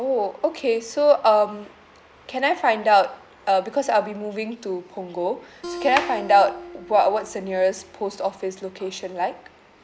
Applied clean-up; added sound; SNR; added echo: none; Acoustic guitar; 15 dB; none.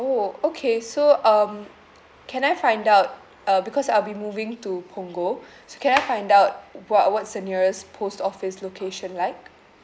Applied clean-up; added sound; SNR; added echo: none; none; none; none.